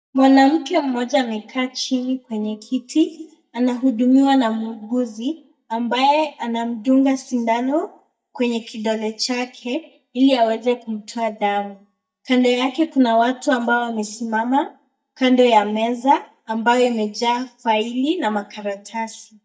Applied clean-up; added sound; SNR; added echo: neural mask model DeepFilterNet 3.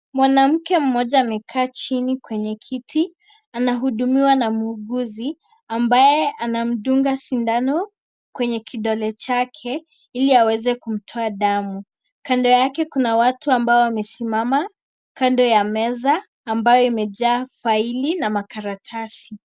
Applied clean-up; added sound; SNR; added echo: none; none; none; none.